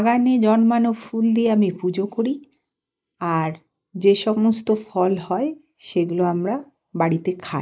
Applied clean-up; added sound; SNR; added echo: neural mask model Resemble Enhance denoiser.